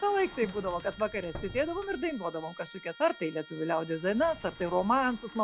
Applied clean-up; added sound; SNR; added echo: none; Trumpet + Sliding door; 17 dB; none.